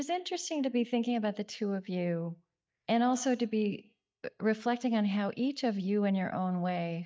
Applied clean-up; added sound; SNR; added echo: neural mask model DeepFilterNet 3.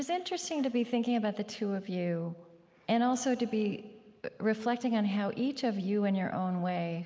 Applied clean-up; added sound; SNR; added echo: neural mask model Resemble Enhance denoiser.